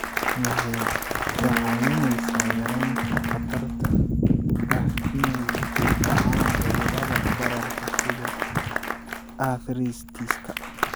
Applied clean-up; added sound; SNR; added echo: none; Bass guitar + Applause; 1 dB; none.